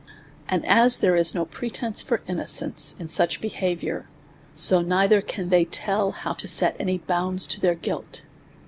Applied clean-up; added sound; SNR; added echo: none; none; none; none.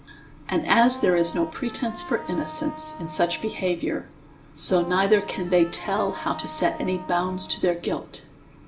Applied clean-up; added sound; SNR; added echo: none; Wind instrument, woodwind instrument; 14 dB; reverberation time 0.4 s.